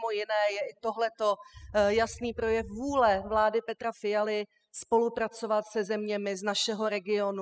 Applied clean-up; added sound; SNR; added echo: classical method spectral subtraction.